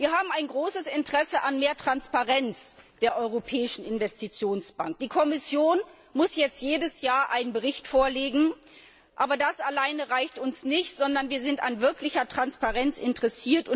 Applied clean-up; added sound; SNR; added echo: none; none; none; none.